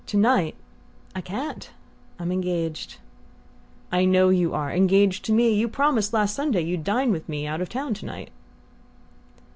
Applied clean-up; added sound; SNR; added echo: none; none; none; none.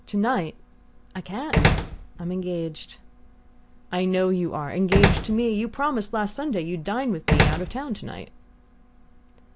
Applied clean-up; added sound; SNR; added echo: none; Slam; -1 dB; none.